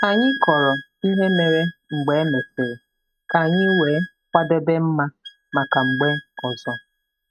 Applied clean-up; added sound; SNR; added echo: neural mask model RNNoise.